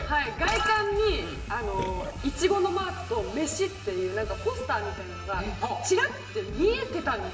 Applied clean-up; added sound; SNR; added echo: none; Burping, eructation; 17 dB; reverberation time 1.0 s.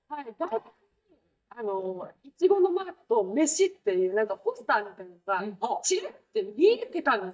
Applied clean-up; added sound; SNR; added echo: neural mask model DeepFilterNet 3.